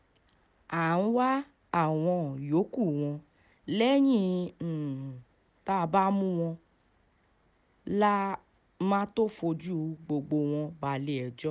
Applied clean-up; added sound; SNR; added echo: none; none; none; none.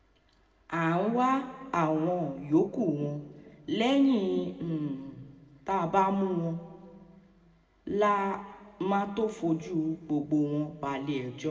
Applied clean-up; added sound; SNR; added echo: none; none; none; reverberation time 1.5 s.